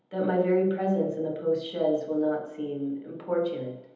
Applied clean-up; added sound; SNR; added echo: none; none; none; reverberation time 1.3 s.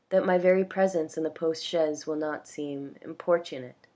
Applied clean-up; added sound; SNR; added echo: none; none; none; none.